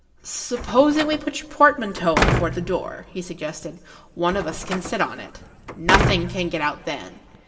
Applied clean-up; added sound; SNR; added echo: none; Slam; 4 dB; reverberation time 1.4 s.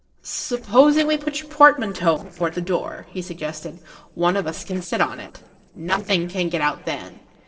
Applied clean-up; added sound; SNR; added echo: neural separator model SepFormer DNS4.